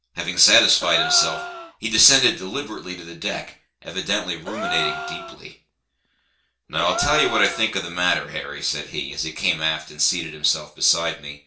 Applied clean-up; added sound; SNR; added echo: none; Gasp; 9 dB; reverberation time 0.3 s.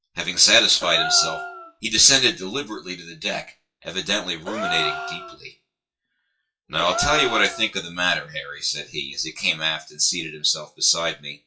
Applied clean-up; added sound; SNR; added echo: classical method WPE with log-MMSE.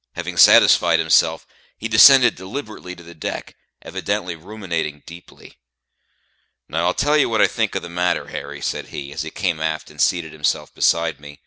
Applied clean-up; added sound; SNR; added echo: none; none; none; none.